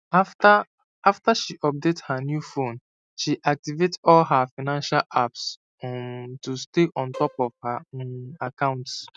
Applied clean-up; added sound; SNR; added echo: neural mask model RNNoise.